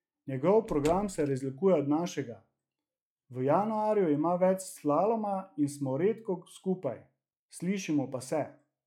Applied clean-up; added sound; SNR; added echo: classical method log-MMSE.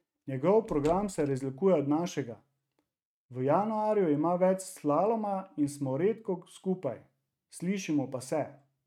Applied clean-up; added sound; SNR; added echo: neural mask model RNNoise.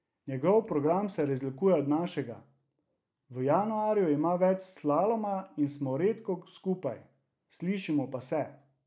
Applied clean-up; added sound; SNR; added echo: neural mask model Resemble Enhance denoiser.